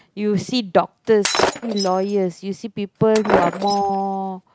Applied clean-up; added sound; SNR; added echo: neural mask model RNNoise.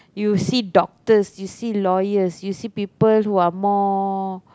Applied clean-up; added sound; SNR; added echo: none; none; none; none.